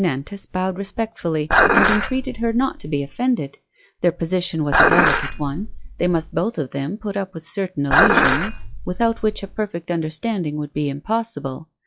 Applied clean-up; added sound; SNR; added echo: classical method log-MMSE.